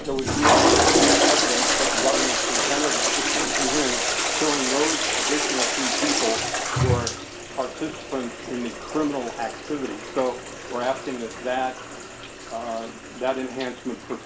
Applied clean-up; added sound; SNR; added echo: none; Toilet flush; -5 dB; none.